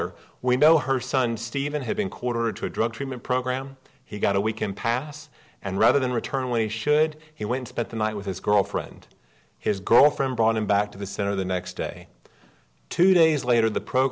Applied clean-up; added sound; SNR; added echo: none; none; none; none.